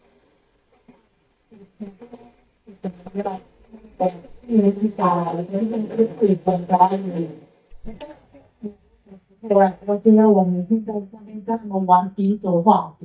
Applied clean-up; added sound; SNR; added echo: neural mask model DeepFilterNet 3.